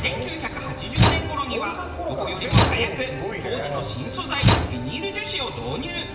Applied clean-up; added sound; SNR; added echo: none; Slam / Tools; -3 dB; reverberation time 1.2 s.